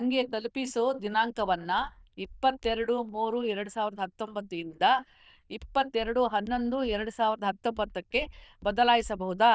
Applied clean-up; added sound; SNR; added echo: neural diffusion model UNIVERSE++.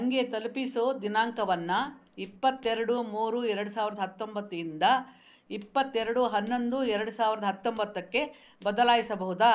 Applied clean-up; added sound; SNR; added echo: neural separator model SepFormer DNS4.